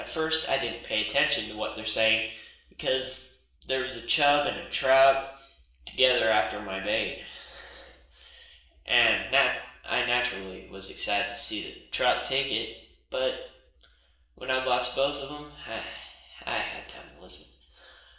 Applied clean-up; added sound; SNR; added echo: none; none; none; reverberation time 0.7 s.